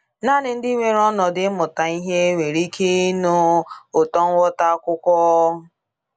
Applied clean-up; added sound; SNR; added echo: none; none; none; none.